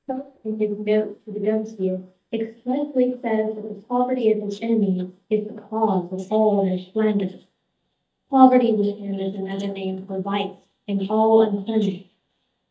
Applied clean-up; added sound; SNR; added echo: neural mask model DeepFilterNet 3.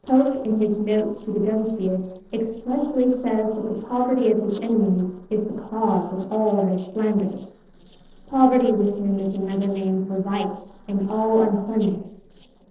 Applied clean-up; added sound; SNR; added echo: neural separator model SepFormer DNS4.